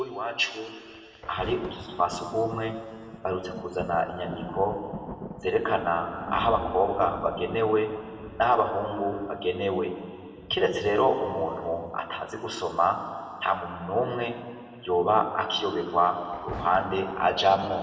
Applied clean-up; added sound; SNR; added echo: none; Thunder; 16 dB; reverberation time 2.3 s.